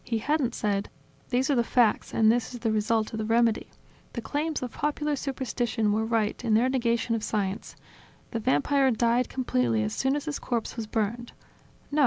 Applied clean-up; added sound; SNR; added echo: none; none; none; none.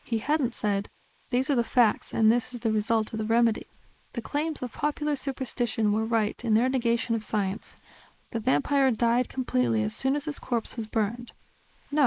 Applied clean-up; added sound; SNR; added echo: neural mask model Resemble Enhance denoiser.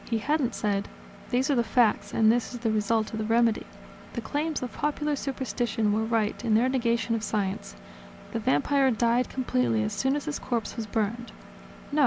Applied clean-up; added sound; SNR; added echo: none; Engine; 19 dB; none.